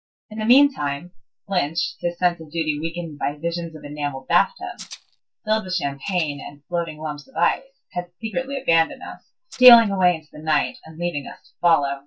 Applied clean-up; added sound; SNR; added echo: neural mask model DeepFilterNet 3.